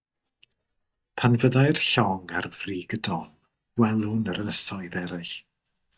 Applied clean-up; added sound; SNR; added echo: neural mask model DeepFilterNet 3.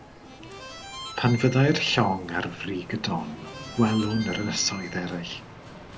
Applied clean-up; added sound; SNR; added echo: none; Harmonica + Bicycle; 13 dB; none.